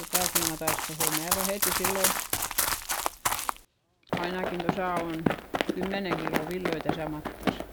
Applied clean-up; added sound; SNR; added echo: none; Run; -5 dB; none.